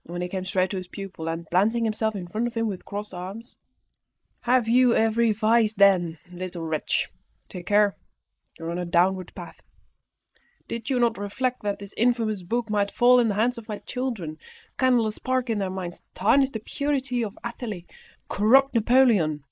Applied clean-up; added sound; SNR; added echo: neural mask model Resemble Enhance denoiser.